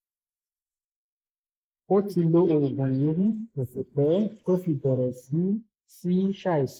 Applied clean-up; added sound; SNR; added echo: neural mask model Resemble Enhance denoiser.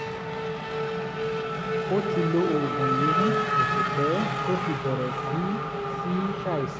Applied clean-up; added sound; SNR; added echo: none; Race car, auto racing / Accelerating, revving, vroom; -2 dB; none.